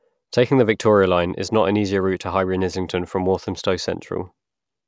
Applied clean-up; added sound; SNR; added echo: none; none; none; none.